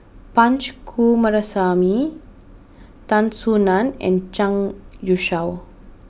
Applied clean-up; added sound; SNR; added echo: none; none; none; none.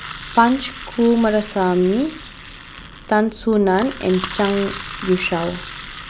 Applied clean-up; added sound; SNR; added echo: none; Engine; 14 dB; none.